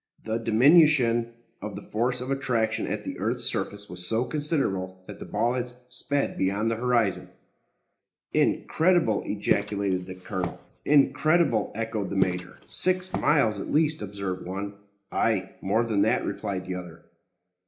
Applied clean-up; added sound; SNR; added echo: none; Walk, footsteps; 9 dB; reverberation time 0.4 s.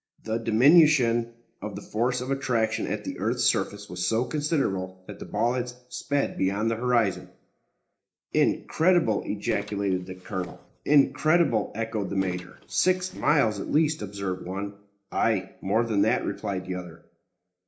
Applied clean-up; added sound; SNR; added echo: neural separator model SepFormer DNS4.